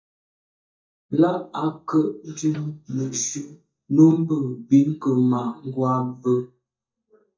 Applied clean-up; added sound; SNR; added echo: neural mask model DeepFilterNet 3.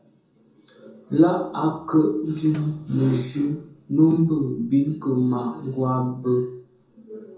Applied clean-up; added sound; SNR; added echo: none; Snare drum; 16 dB; reverberation time 0.6 s.